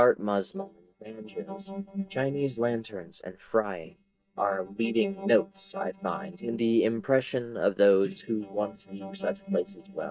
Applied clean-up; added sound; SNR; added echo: neural mask model DeepFilterNet 3.